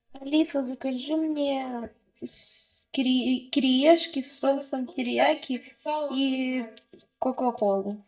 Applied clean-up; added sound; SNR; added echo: neural mask model DeepFilterNet 3.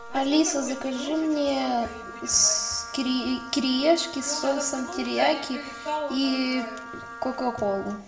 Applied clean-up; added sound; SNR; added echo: none; Wind instrument, woodwind instrument; 15 dB; reverberation time 0.7 s.